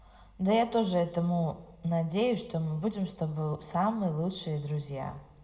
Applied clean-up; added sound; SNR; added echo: none; none; none; reverberation time 2.6 s.